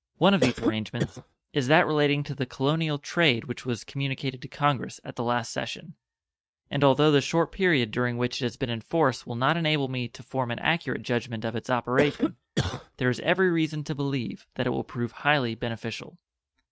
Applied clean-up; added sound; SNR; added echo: neural mask model RNNoise.